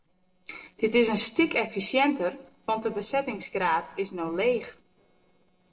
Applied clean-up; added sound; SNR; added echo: neural separator model SepFormer DNS4.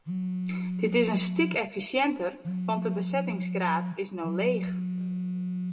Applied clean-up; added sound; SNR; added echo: none; Telephone; 1 dB; reverberation time 2.0 s.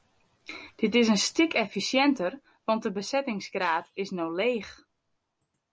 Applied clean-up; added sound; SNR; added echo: none; none; none; none.